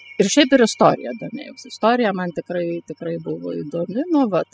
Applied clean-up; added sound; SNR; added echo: classical method spectral subtraction.